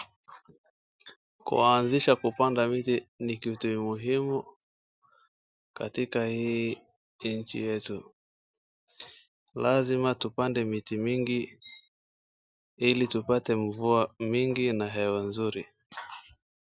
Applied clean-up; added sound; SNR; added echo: none; none; none; none.